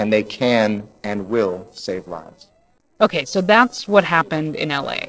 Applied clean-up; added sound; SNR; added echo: neural separator model SepFormer DNS4.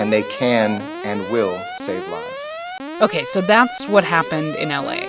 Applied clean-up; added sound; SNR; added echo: none; Alarm; 9 dB; none.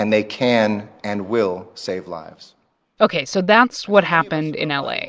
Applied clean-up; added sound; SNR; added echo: none; none; none; none.